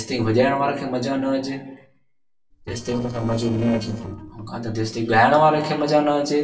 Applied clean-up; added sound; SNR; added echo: neural separator model SepFormer DNS4.